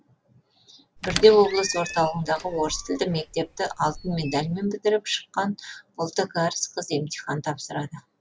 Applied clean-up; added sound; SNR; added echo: none; Squeak; 12 dB; none.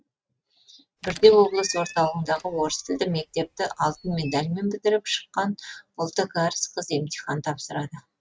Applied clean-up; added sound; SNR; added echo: neural mask model RNNoise.